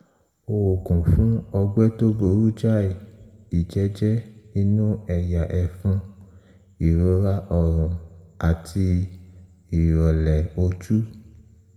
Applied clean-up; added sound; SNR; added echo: none; none; none; reverberation time 1.0 s.